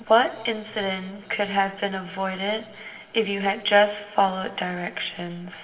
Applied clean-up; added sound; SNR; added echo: none; none; none; reverberation time 1.8 s.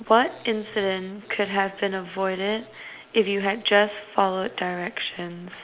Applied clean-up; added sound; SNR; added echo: none; none; none; none.